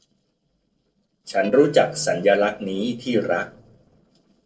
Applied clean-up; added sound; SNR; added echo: neural separator model SepFormer DNS4.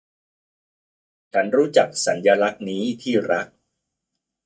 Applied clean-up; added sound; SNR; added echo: neural mask model DeepFilterNet 3.